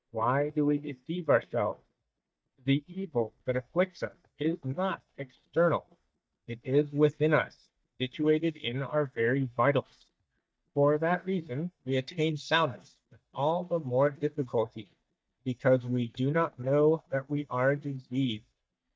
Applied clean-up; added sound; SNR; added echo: neural mask model DeepFilterNet 3.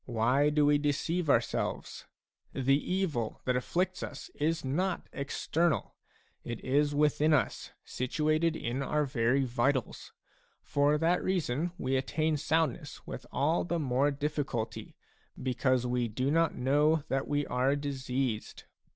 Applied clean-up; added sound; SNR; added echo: none; none; none; none.